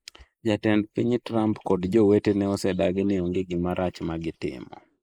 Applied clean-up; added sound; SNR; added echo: neural mask model Resemble Enhance denoiser.